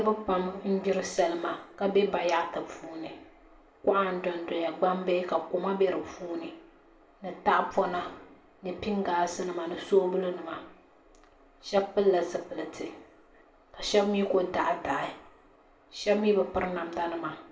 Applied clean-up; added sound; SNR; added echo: none; none; none; reverberation time 0.4 s.